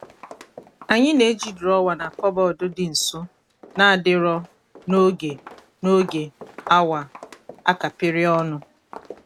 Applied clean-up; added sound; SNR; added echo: none; Walk, footsteps; 20 dB; none.